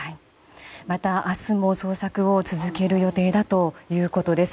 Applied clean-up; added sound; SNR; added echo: none; none; none; none.